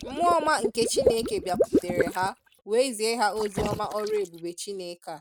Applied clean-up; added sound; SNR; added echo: neural mask model RNNoise.